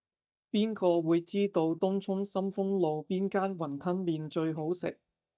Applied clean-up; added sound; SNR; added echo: neural mask model DeepFilterNet 3.